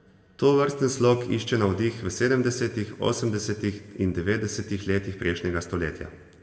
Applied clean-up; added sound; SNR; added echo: none; none; none; reverberation time 1.4 s.